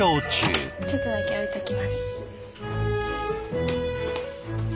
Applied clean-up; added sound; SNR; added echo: none; Squeak; 14 dB; none.